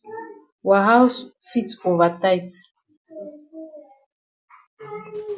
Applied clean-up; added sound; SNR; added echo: none; none; none; none.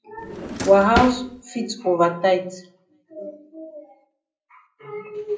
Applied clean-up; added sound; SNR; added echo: none; Drawer open or close; 5 dB; reverberation time 0.5 s.